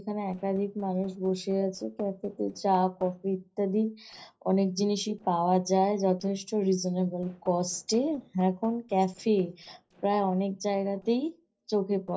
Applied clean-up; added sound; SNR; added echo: neural separator model SepFormer DNS4.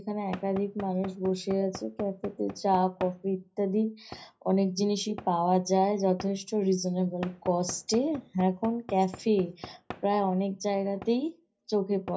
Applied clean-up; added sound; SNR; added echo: none; Knock / Wood; 18 dB; reverberation time 0.4 s.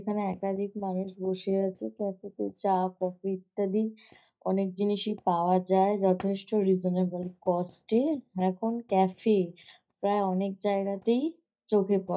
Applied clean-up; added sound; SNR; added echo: neural mask model DeepFilterNet 3.